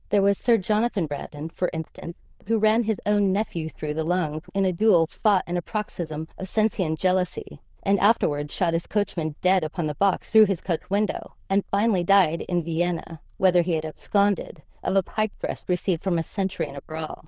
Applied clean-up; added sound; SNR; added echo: neural diffusion model UNIVERSE++.